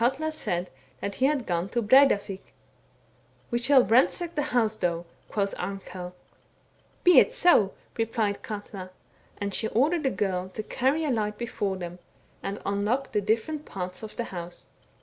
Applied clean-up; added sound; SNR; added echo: none; none; none; none.